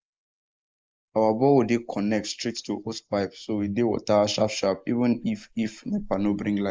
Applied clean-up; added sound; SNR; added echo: neural mask model Resemble Enhance denoiser.